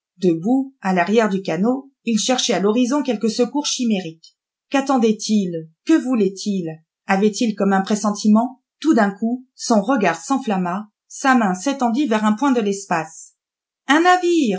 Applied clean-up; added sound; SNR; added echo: none; none; none; none.